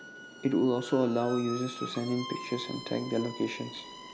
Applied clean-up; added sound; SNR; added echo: none; Squeak; 13 dB; none.